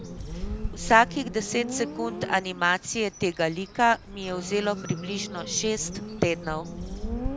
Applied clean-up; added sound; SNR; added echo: none; Bird + Motorcycle; 8 dB; none.